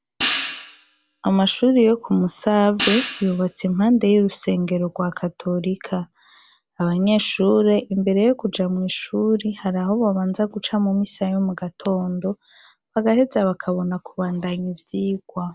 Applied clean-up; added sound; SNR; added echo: none; Hi-hat; 9 dB; none.